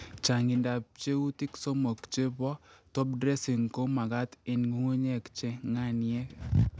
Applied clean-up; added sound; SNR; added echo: none; none; none; none.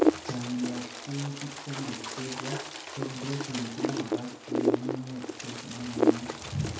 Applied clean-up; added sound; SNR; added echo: none; Wind; -5 dB; reverberation time 0.6 s.